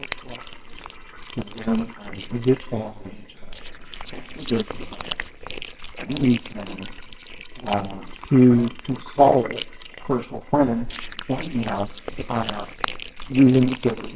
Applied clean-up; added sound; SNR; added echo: neural separator model SepFormer WHAMR!.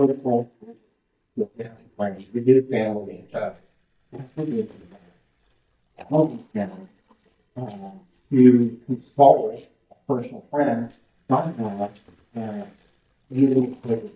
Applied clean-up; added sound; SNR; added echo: neural mask model DeepFilterNet 3.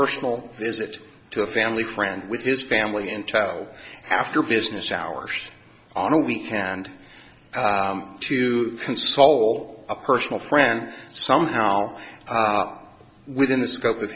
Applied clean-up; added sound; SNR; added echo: none; none; none; none.